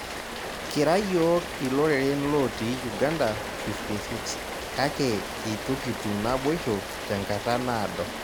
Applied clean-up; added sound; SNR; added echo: none; Rain; 7 dB; none.